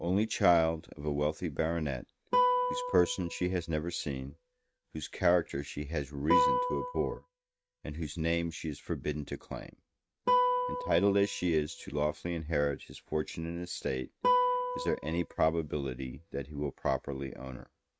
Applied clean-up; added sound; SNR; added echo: neural mask model RNNoise.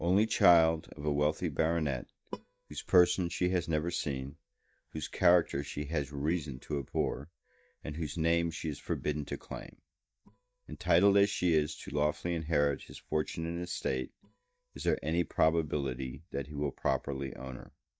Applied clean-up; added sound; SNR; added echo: neural mask model DeepFilterNet 3.